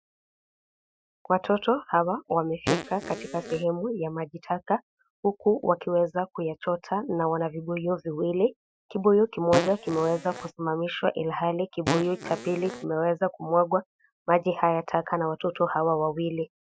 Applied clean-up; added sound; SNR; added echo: classical method Wiener filter.